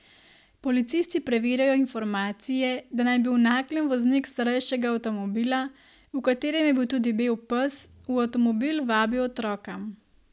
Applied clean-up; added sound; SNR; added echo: none; none; none; none.